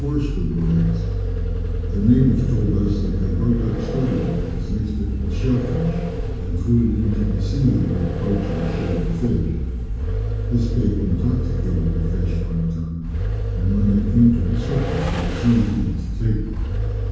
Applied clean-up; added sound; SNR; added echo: none; Vehicle; 1 dB; reverberation time 1.2 s.